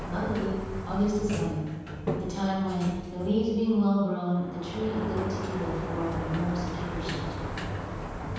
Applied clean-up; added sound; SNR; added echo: none; Sliding door; 5 dB; reverberation time 1.2 s.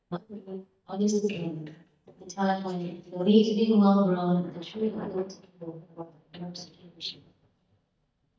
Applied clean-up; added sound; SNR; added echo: neural mask model DeepFilterNet 3.